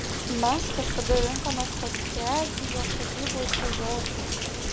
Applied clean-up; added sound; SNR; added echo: none; Rain; -2 dB; none.